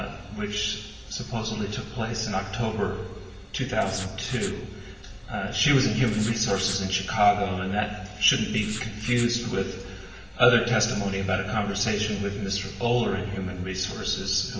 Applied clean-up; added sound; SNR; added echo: none; Writing; 13 dB; reverberation time 1.4 s.